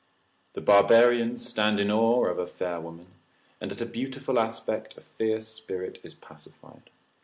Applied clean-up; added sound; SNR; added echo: none; none; none; none.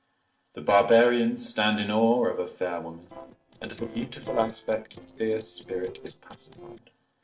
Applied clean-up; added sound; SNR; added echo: neural separator model SepFormer DNS4.